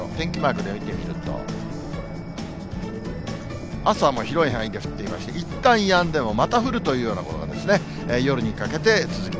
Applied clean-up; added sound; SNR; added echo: none; Race car, auto racing; 9 dB; none.